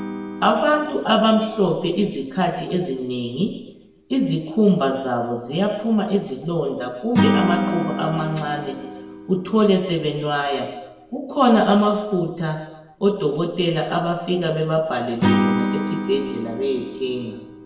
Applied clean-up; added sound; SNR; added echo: none; Acoustic guitar / Strum; 7 dB; reverberation time 1.0 s.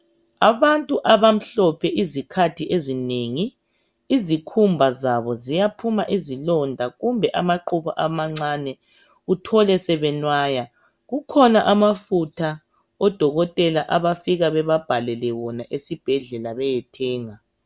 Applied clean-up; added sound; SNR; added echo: none; none; none; none.